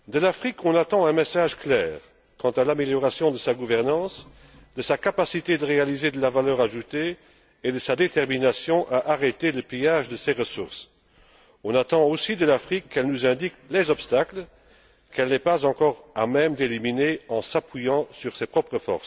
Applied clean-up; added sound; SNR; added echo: none; none; none; none.